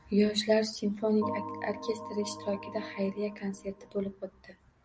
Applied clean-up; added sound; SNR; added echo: none; Organ; 12 dB; none.